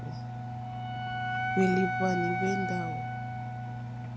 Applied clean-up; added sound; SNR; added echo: none; Wind instrument, woodwind instrument + Engine; -1 dB; none.